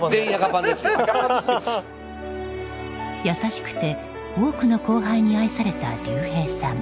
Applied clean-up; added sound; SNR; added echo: none; none; none; none.